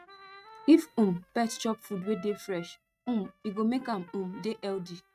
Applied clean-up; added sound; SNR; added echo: neural mask model RNNoise.